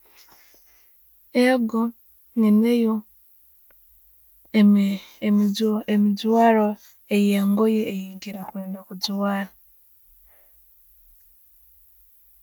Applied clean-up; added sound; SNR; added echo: none; none; none; none.